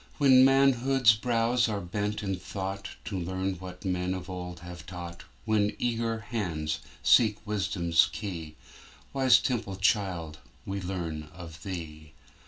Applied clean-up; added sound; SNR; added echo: none; none; none; reverberation time 0.2 s.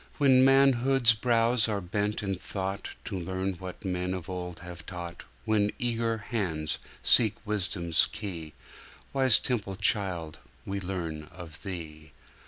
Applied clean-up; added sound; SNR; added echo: none; none; none; none.